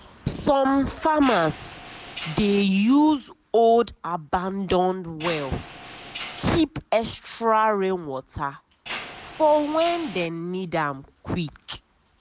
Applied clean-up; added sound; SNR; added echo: none; Mechanisms; 17 dB; none.